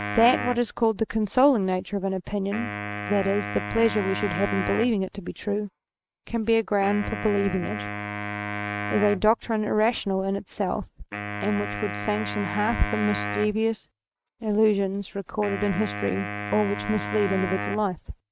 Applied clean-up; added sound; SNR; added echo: neural mask model RNNoise.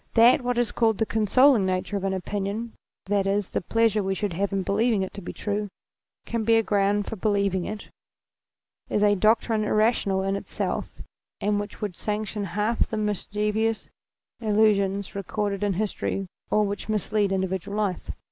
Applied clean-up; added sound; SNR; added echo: none; none; none; none.